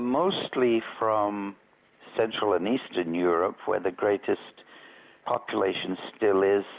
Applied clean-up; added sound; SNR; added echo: none; none; none; none.